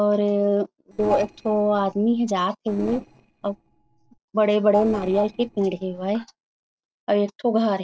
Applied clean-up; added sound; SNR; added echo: neural separator model SepFormer DNS4.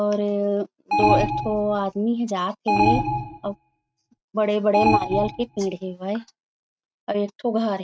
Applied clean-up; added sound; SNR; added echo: neural mask model RNNoise.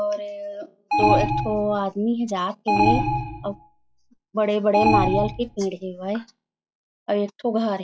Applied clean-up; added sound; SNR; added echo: classical method log-MMSE.